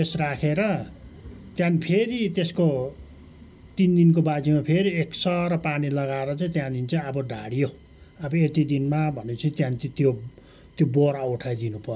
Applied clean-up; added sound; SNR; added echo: none; none; none; none.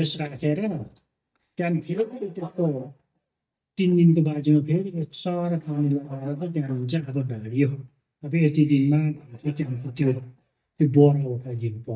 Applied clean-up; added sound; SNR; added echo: neural mask model DeepFilterNet 3.